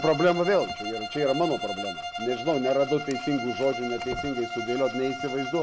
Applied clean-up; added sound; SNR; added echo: none; Bowed string instrument; 7 dB; none.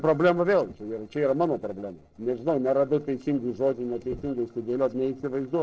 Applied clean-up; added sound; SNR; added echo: neural separator model SepFormer DNS4.